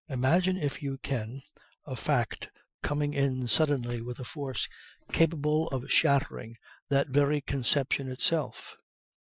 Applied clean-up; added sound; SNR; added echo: classical method Wiener filter.